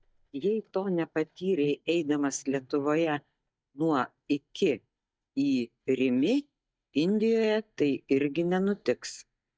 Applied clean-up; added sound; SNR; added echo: neural mask model DeepFilterNet 3.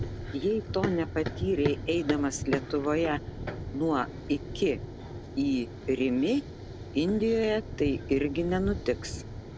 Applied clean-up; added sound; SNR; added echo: none; Run; 7 dB; none.